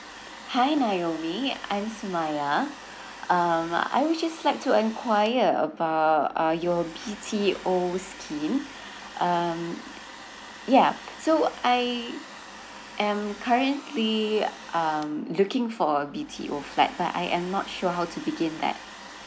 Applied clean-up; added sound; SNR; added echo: none; Domestic sounds, home sounds; 17 dB; none.